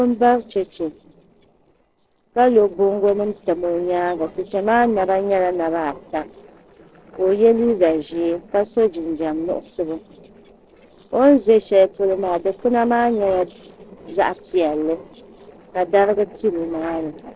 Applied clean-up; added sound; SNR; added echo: neural separator model SepFormer DNS4.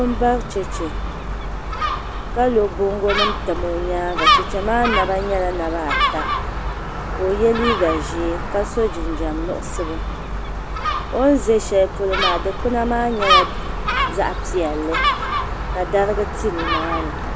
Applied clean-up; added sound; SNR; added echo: none; Gull, seagull; 0 dB; none.